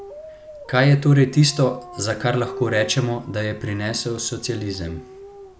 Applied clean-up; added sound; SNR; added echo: none; Dog; 17 dB; none.